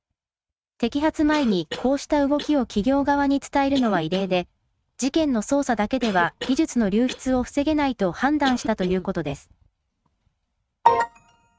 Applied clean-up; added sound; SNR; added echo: neural mask model RNNoise.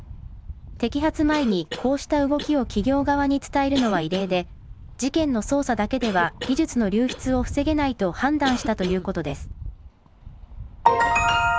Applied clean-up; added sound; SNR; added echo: none; Cough + Rattle; 12 dB; none.